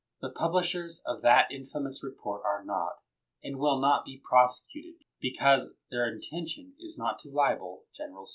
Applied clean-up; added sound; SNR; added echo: none; none; none; none.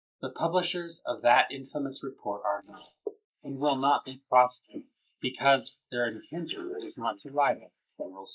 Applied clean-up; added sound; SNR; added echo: neural mask model Resemble Enhance denoiser.